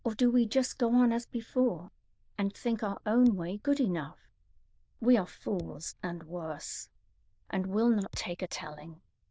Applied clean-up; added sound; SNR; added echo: neural diffusion model UNIVERSE++.